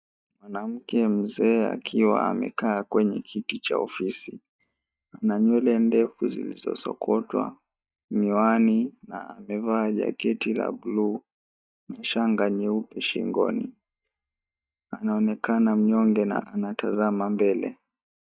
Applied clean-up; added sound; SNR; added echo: neural mask model DeepFilterNet 3.